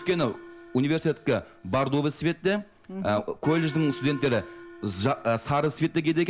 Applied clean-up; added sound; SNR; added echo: none; Gong; 18 dB; none.